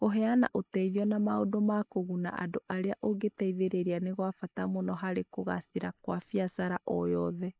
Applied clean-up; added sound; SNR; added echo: neural mask model Resemble Enhance denoiser.